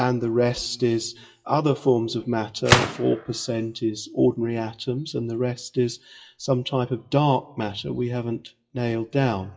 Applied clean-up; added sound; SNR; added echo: classical method WPE with log-MMSE.